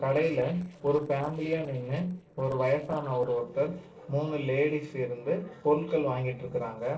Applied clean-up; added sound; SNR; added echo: neural separator model SepFormer DNS4.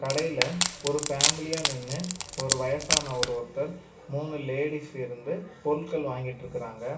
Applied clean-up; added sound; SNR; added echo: none; Wood; -2 dB; reverberation time 0.3 s.